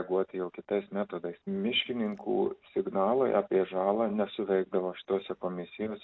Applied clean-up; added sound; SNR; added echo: none; none; none; none.